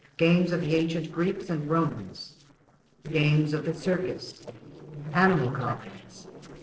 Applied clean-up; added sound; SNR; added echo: neural separator model SepFormer DNS4.